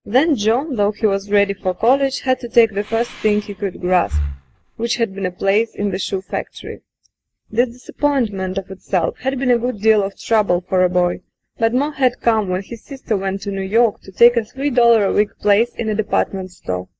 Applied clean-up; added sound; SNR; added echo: neural mask model DeepFilterNet 3.